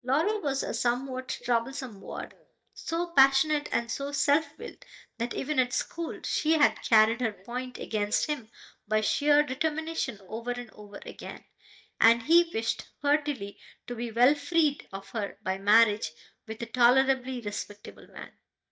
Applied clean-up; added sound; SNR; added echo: neural mask model DeepFilterNet 3.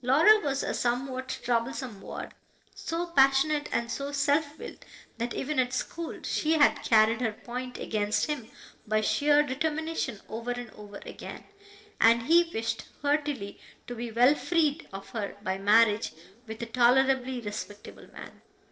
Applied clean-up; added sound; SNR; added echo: neural separator model SepFormer DNS4.